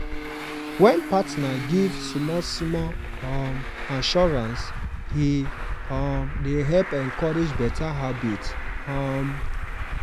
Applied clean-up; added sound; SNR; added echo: none; Traffic noise, roadway noise; 5 dB; none.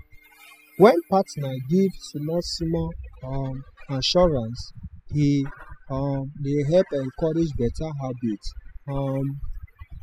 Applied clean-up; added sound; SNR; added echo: classical method spectral subtraction.